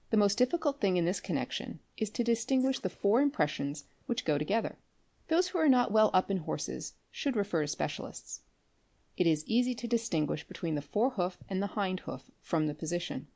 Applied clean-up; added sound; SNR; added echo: neural mask model Resemble Enhance denoiser.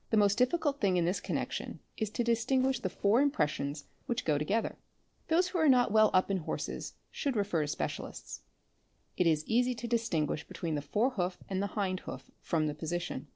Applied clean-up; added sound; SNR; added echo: neural separator model SepFormer DNS4.